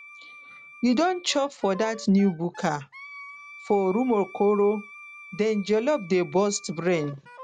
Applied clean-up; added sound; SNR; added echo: none; Wind instrument, woodwind instrument; 20 dB; none.